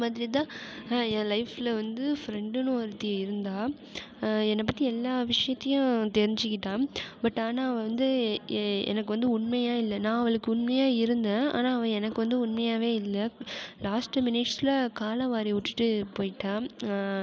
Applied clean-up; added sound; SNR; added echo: none; none; none; none.